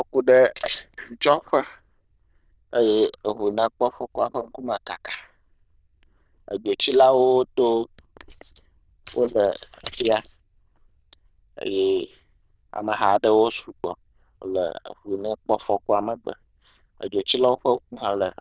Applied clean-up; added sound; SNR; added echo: neural diffusion model UNIVERSE++.